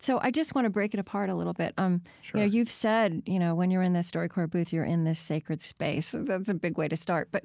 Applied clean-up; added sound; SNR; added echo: none; none; none; none.